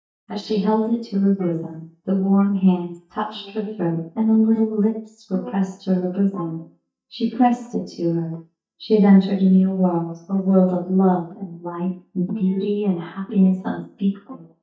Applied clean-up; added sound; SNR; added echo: neural mask model DeepFilterNet 3.